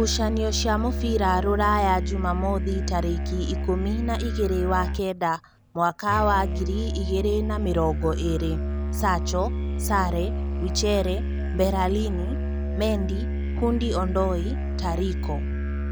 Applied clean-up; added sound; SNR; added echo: none; Musical instrument; 0 dB; none.